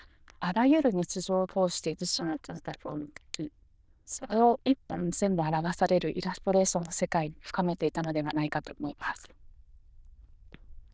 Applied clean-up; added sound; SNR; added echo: neural diffusion model UNIVERSE++.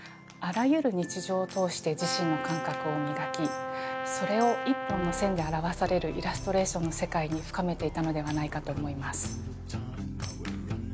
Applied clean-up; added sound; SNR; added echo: none; Brass instrument; 4 dB; none.